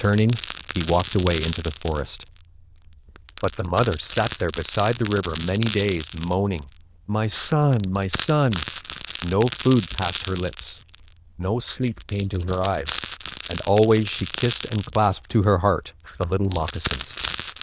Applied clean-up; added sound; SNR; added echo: neural diffusion model UNIVERSE++.